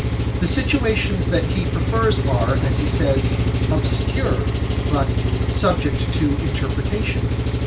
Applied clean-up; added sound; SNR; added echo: none; Engine; -5 dB; reverberation time 0.2 s.